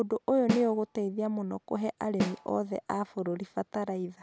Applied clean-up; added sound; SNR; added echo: none; Snare drum; 7 dB; none.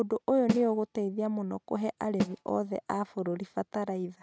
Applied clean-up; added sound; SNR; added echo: neural mask model RNNoise.